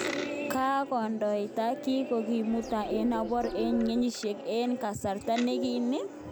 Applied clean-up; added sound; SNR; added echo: none; Coin (dropping) + Bird; 18 dB; none.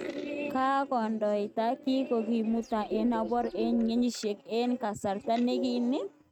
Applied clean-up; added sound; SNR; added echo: neural mask model RNNoise.